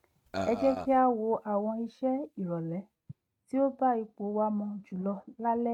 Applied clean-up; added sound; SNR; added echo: neural mask model RNNoise.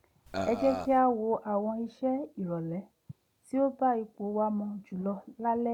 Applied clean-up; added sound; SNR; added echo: none; Burping, eructation; 5 dB; none.